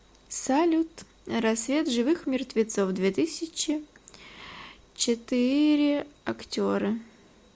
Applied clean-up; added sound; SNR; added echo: none; none; none; none.